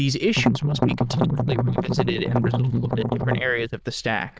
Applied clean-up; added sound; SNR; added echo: neural diffusion model UNIVERSE++.